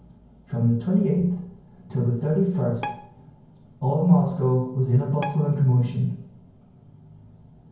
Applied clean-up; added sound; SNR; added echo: none; Bowed string instrument; 16 dB; reverberation time 0.9 s.